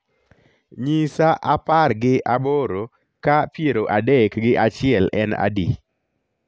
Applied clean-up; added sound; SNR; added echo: none; none; none; none.